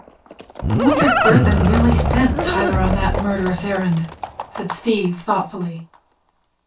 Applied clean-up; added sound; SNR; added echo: none; Livestock, farm animals, working animals; 0 dB; reverberation time 0.1 s.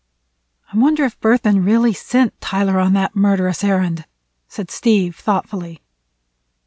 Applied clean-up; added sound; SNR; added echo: none; none; none; none.